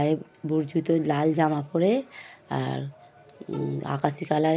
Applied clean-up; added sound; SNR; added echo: none; Bowed string instrument; 19 dB; none.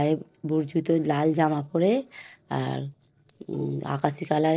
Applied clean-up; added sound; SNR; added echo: neural separator model SepFormer DNS4.